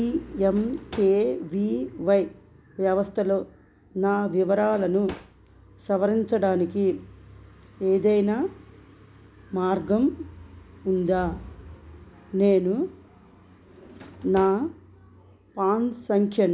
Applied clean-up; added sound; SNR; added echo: none; Drawer open or close; 19 dB; none.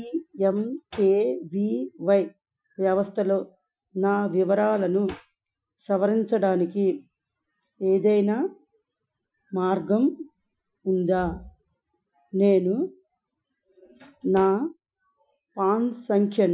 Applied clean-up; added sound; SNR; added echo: classical method Wiener filter.